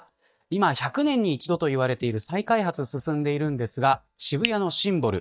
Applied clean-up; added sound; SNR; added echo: neural mask model DeepFilterNet 3.